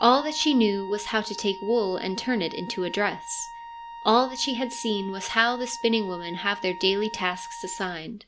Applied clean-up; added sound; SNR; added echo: none; Wind instrument, woodwind instrument; 14 dB; none.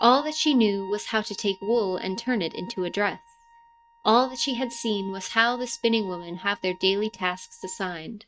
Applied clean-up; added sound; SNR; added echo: neural mask model RNNoise.